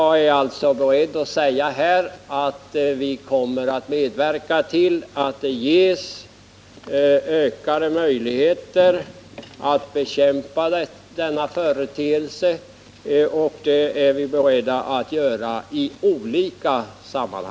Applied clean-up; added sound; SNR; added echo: none; none; none; none.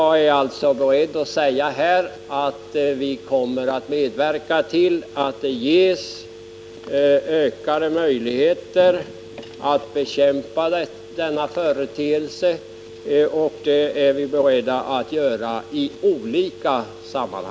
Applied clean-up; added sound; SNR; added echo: none; Telephone; 19 dB; none.